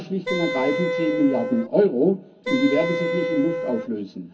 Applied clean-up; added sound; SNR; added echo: none; Wind instrument, woodwind instrument; 3 dB; reverberation time 0.4 s.